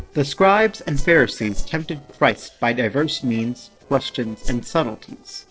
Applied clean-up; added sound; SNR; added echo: neural separator model SepFormer DNS4.